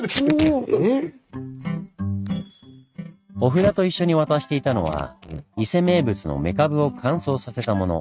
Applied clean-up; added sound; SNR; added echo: neural mask model RNNoise.